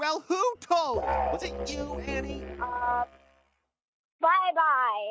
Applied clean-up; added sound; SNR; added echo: neural mask model RNNoise.